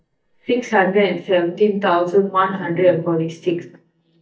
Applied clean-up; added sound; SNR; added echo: neural mask model DeepFilterNet 3.